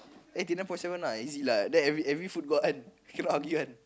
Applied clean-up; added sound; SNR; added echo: none; none; none; none.